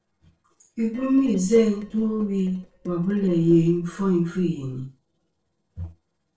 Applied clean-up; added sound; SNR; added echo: neural separator model SepFormer DNS4.